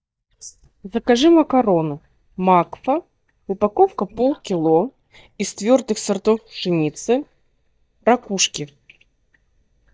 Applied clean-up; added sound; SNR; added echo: neural mask model DeepFilterNet 3.